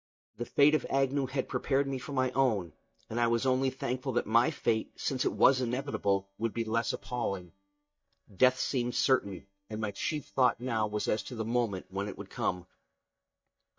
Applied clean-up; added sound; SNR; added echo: neural mask model DeepFilterNet 3.